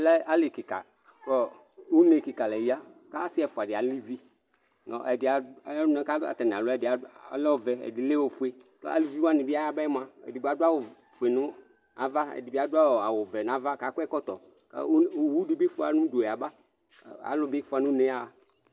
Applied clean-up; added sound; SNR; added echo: none; none; none; none.